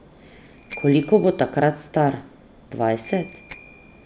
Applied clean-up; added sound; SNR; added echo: none; Bicycle bell; 15 dB; none.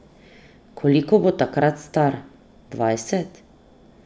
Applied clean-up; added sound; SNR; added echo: none; none; none; none.